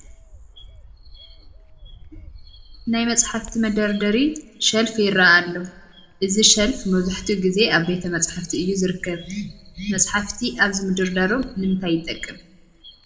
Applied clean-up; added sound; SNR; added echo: none; Bird; 19 dB; reverberation time 0.7 s.